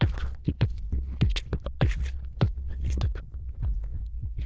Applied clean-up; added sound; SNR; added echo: neural diffusion model UNIVERSE++.